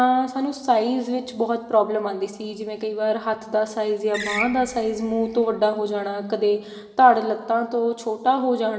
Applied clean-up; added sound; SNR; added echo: none; Screech; 11 dB; reverberation time 1.2 s.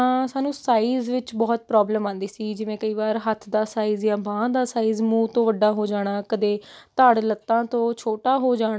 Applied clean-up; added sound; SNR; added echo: none; none; none; none.